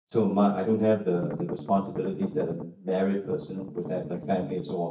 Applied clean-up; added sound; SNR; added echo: neural mask model DeepFilterNet 3.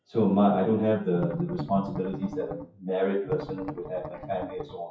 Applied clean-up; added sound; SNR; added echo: classical method WPE with log-MMSE.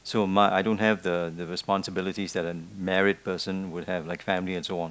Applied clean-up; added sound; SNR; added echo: none; none; none; none.